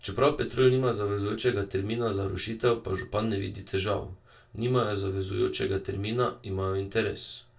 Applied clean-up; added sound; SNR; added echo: none; none; none; reverberation time 0.2 s.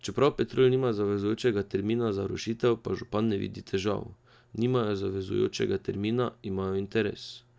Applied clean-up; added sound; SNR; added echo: none; none; none; none.